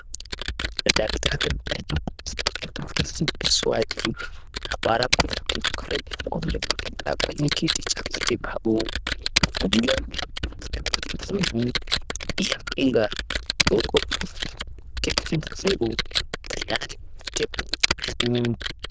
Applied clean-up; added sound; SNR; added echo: neural diffusion model UNIVERSE++.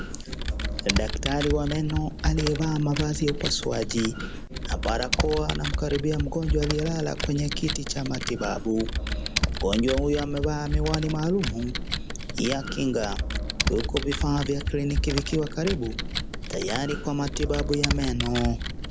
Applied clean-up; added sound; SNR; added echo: none; Computer keyboard; 1 dB; none.